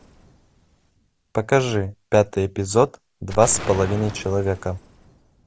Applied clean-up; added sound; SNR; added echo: none; Explosion; 16 dB; none.